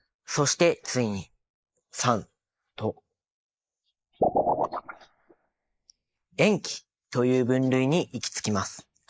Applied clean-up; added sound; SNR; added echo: neural mask model Resemble Enhance denoiser.